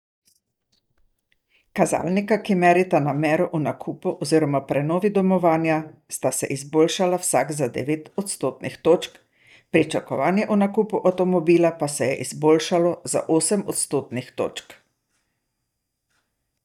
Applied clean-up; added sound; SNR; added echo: neural mask model DeepFilterNet 3.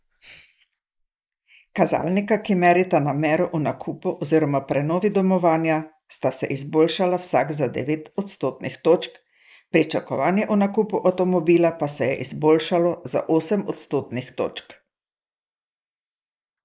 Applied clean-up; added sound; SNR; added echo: neural mask model Resemble Enhance denoiser.